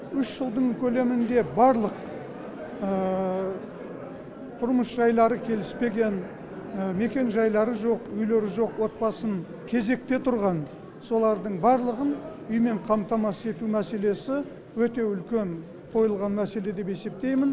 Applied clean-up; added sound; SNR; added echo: none; none; none; none.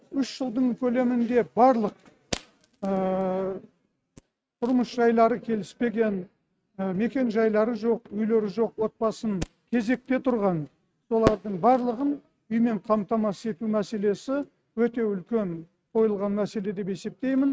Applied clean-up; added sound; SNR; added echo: neural mask model RNNoise.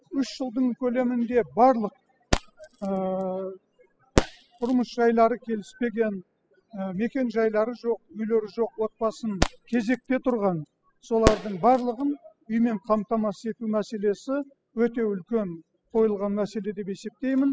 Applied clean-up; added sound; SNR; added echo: classical method spectral subtraction.